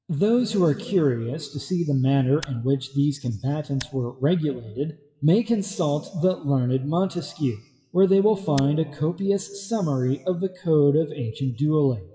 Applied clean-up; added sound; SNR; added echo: classical method WPE with log-MMSE.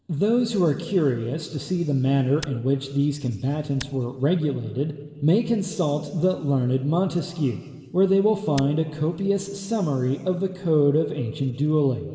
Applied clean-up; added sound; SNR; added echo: none; Tick; 17 dB; reverberation time 1.6 s.